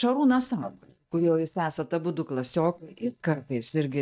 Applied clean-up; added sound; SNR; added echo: neural mask model DeepFilterNet 3.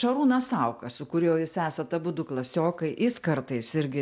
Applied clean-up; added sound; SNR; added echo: none; none; none; none.